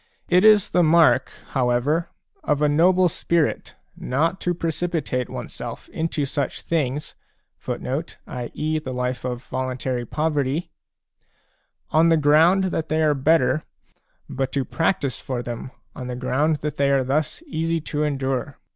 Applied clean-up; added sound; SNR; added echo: none; none; none; none.